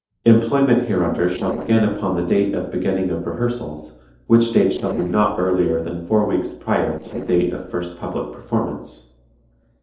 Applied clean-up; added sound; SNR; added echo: neural separator model SepFormer DNS4.